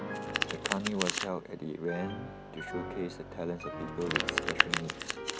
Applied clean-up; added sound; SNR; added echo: none; Domestic sounds, home sounds + Piano; -3 dB; none.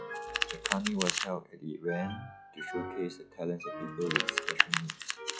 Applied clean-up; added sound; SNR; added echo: classical method log-MMSE.